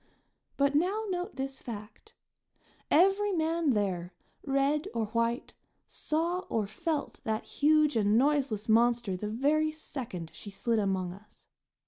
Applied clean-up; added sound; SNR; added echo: none; none; none; none.